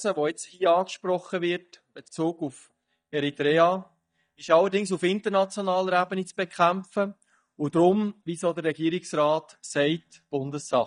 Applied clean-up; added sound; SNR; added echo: neural mask model DeepFilterNet 3.